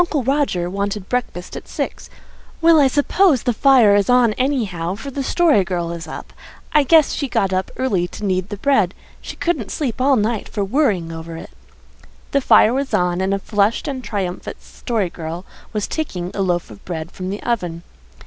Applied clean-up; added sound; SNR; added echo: none; none; none; none.